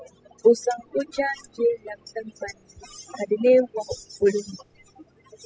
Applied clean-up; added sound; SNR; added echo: classical method spectral subtraction.